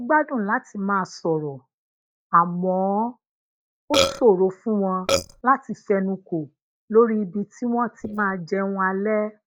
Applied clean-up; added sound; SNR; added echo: neural mask model DeepFilterNet 3.